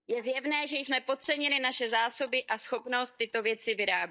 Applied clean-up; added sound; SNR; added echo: neural mask model DeepFilterNet 3.